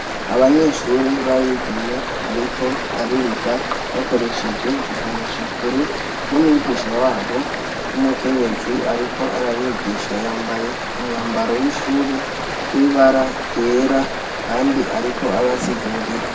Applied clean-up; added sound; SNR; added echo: none; Stream; 5 dB; reverberation time 0.7 s.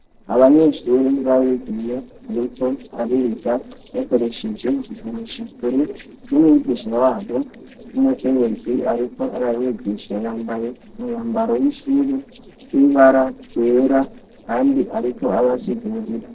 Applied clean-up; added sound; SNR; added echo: neural separator model SepFormer DNS4.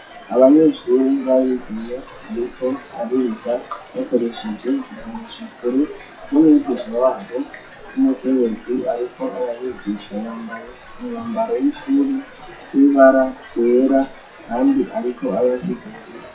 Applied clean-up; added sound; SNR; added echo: classical method WPE with log-MMSE.